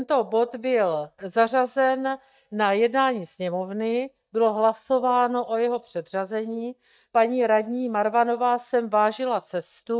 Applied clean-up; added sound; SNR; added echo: neural mask model DeepFilterNet 3.